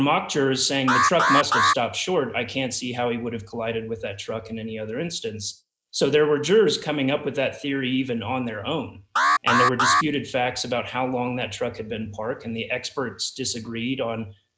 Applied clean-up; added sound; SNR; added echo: neural mask model Resemble Enhance denoiser.